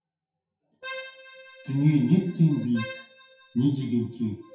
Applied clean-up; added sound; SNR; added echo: classical method WPE with log-MMSE.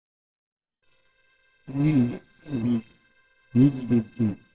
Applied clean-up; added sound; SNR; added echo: neural separator model SepFormer WHAMR!.